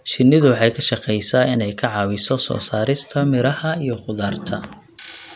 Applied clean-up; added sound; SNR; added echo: none; none; none; none.